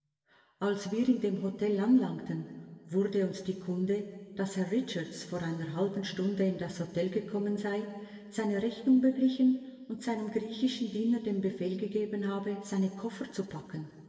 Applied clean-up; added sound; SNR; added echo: none; none; none; reverberation time 2.3 s.